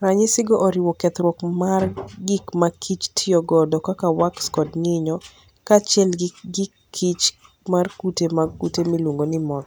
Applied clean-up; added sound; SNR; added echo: none; none; none; none.